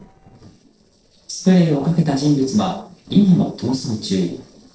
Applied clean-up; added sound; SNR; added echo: neural separator model SepFormer DNS4.